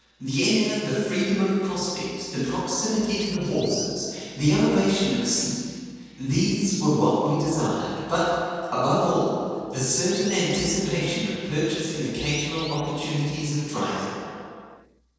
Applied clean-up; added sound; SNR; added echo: neural separator model SepFormer DNS4.